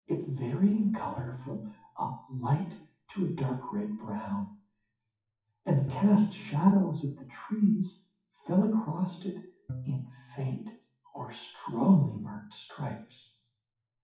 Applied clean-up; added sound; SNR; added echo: classical method WPE with log-MMSE.